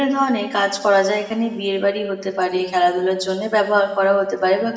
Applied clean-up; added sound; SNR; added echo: none; none; none; reverberation time 2.7 s.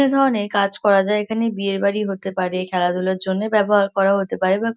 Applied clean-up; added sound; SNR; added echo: none; none; none; none.